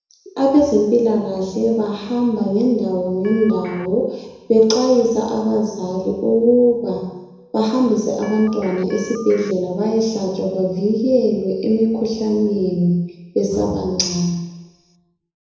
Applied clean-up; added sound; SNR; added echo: none; Telephone; 19 dB; reverberation time 1.0 s.